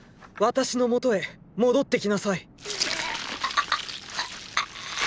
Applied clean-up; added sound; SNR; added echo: none; none; none; none.